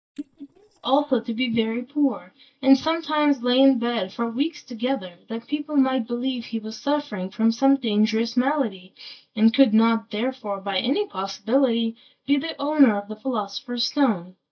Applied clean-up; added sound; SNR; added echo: neural mask model DeepFilterNet 3.